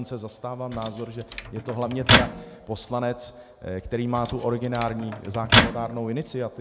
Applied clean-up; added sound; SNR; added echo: none; Microwave oven; -3 dB; none.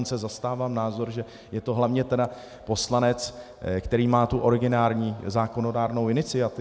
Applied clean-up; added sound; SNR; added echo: none; none; none; none.